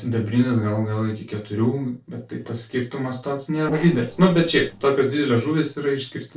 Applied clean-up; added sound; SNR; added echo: neural separator model SepFormer DNS4.